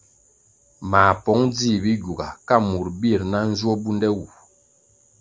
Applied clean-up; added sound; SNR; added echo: none; none; none; none.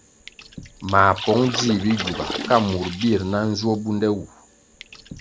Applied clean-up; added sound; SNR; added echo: none; Water / Splash, splatter; 12 dB; none.